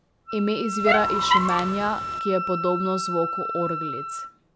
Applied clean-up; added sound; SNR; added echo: none; Wind instrument, woodwind instrument + Squeak; 0 dB; none.